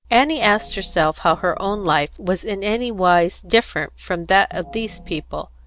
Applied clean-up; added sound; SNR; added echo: neural separator model SepFormer DNS4.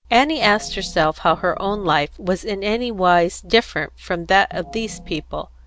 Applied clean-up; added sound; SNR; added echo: none; Organ; 18 dB; none.